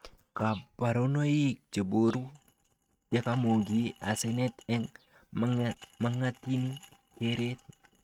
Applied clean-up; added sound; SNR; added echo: neural mask model RNNoise.